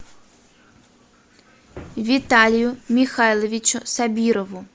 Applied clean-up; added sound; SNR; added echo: none; none; none; none.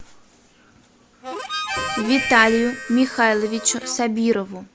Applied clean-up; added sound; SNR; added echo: none; Harmonica; 8 dB; none.